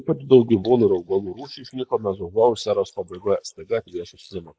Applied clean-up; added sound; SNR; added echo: neural mask model Resemble Enhance denoiser.